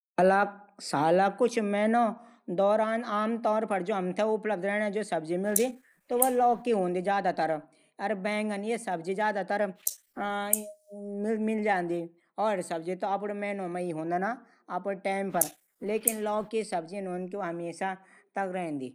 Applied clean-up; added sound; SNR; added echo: neural mask model Resemble Enhance denoiser.